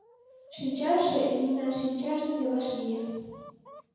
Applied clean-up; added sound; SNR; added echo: none; Chicken, rooster; 18 dB; reverberation time 1.2 s.